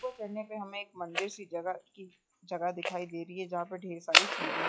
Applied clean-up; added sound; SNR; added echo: classical method log-MMSE.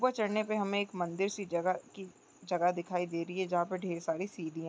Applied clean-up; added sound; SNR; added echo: none; none; none; none.